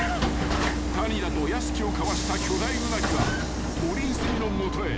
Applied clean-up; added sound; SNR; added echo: none; Vehicle; -4 dB; none.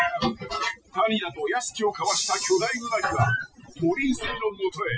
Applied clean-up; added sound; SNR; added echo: classical method Wiener filter.